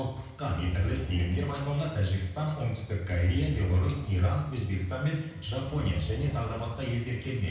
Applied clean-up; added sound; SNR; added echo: none; Drum; 10 dB; reverberation time 0.9 s.